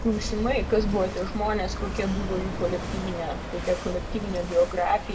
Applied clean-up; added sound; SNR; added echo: none; Walk, footsteps / Waves, surf / Wind; 5 dB; reverberation time 0.6 s.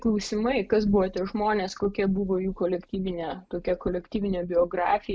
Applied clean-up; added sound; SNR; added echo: none; none; none; none.